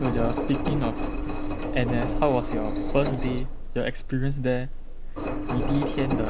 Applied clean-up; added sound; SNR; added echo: none; Engine; -1 dB; none.